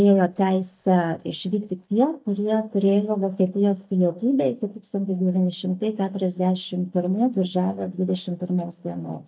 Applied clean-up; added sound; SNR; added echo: neural mask model DeepFilterNet 3.